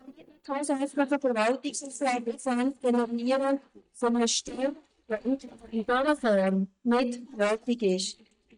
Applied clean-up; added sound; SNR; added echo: neural mask model DeepFilterNet 3.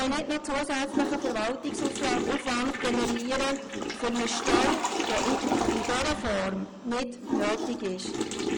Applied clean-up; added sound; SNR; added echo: none; Toilet flush / Water; 1 dB; none.